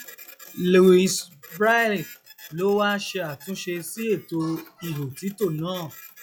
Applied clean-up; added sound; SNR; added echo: classical method log-MMSE.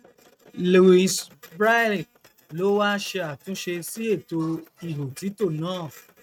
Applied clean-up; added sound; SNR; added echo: neural mask model RNNoise.